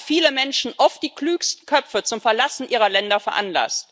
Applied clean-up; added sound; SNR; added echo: none; none; none; none.